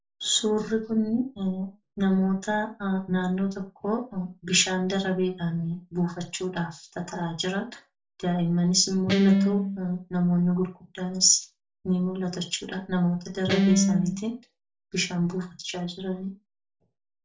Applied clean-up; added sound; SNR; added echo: none; Guitar; -3 dB; reverberation time 0.2 s.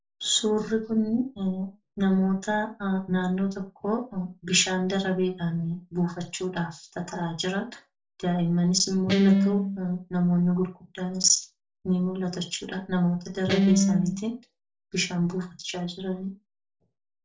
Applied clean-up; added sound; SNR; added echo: neural separator model SepFormer DNS4.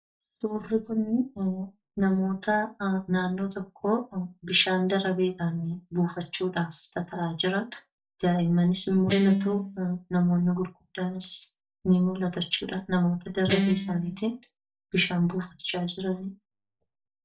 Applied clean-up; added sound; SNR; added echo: neural mask model DeepFilterNet 3.